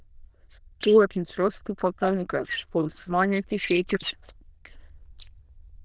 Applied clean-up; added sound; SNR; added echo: neural diffusion model UNIVERSE++.